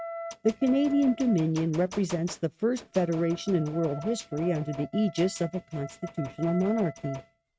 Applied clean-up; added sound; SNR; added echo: neural mask model RNNoise.